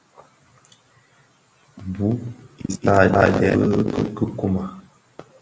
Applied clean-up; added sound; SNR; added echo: none; none; none; none.